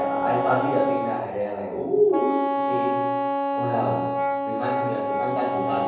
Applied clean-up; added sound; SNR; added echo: none; Wind instrument, woodwind instrument; 0 dB; reverberation time 1.1 s.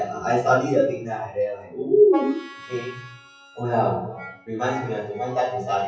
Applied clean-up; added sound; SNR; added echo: classical method WPE with log-MMSE.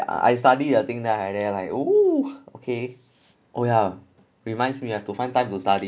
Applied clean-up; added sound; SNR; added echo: none; none; none; none.